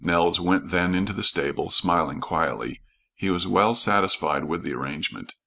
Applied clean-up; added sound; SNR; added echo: none; none; none; none.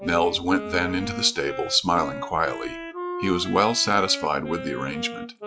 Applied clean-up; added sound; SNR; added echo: classical method log-MMSE.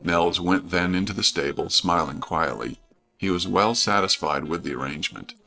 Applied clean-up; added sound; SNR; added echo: neural separator model SepFormer DNS4.